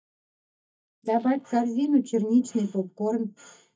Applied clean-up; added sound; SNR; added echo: neural mask model DeepFilterNet 3.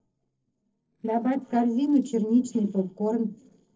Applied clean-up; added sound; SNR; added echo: neural separator model SepFormer DNS4.